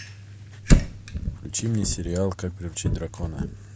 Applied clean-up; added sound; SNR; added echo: none; Fire; -4 dB; none.